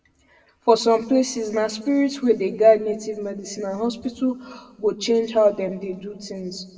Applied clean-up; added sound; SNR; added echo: none; none; none; reverberation time 1.1 s.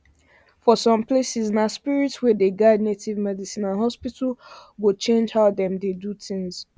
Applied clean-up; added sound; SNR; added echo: none; none; none; none.